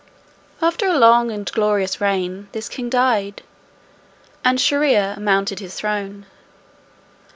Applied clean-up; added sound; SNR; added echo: none; none; none; none.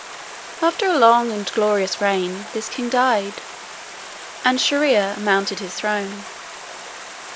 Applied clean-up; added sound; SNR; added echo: none; Stream; 14 dB; none.